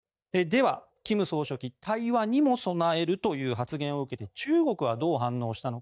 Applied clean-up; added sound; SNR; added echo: neural mask model DeepFilterNet 3.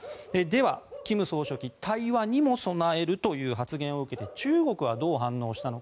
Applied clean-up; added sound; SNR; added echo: none; Bark / Livestock, farm animals, working animals; 20 dB; none.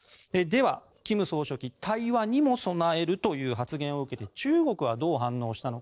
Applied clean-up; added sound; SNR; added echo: neural separator model SepFormer DNS4.